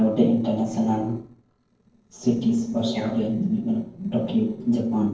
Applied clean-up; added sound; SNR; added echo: neural separator model SepFormer DNS4.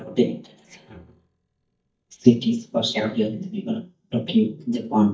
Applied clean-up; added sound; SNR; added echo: neural mask model DeepFilterNet 3.